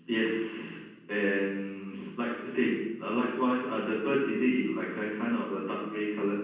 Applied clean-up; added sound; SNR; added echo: none; none; none; reverberation time 1.2 s.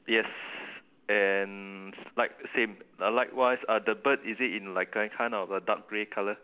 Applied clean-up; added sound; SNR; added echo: none; none; none; none.